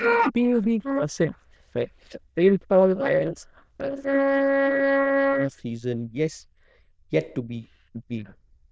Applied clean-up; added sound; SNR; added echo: neural diffusion model UNIVERSE++.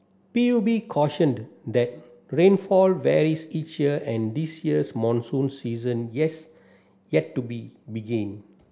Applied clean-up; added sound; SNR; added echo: none; none; none; none.